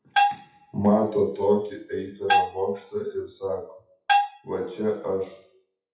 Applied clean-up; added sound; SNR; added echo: classical method WPE with log-MMSE.